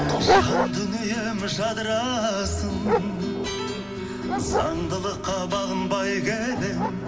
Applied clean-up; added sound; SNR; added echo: none; Dog; 3 dB; reverberation time 0.6 s.